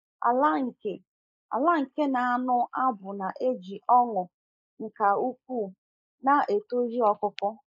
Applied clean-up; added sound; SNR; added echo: neural mask model Resemble Enhance denoiser.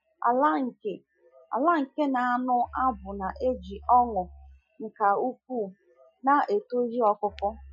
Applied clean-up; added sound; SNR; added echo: classical method Wiener filter.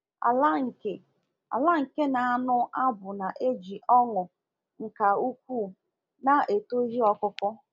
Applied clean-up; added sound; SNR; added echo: none; none; none; none.